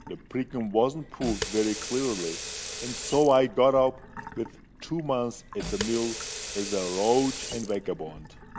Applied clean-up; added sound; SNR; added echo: none; Sink (filling or washing) / Water tap, faucet; 10 dB; none.